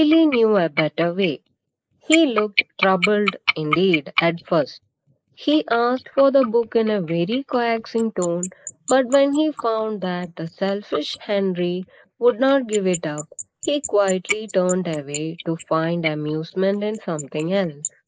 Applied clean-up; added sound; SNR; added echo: neural mask model Resemble Enhance denoiser.